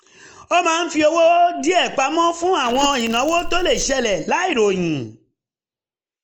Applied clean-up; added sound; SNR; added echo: neural mask model Resemble Enhance denoiser.